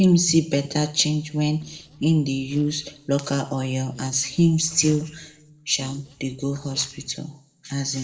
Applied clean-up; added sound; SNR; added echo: neural separator model SepFormer DNS4.